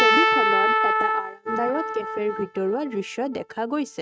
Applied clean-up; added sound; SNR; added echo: neural mask model RNNoise.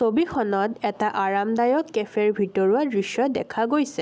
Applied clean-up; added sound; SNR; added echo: none; none; none; none.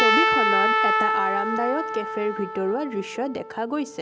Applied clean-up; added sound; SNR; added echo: none; Trumpet; -3 dB; none.